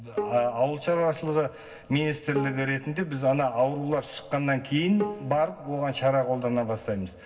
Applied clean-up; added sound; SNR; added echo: none; Bowed string instrument; 12 dB; reverberation time 0.4 s.